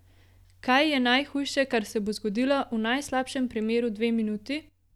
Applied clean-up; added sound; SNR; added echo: none; none; none; none.